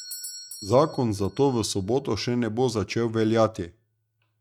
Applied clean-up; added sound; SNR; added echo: neural mask model RNNoise.